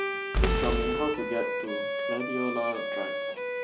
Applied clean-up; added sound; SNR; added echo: none; Bowed string instrument + Boom; -4 dB; none.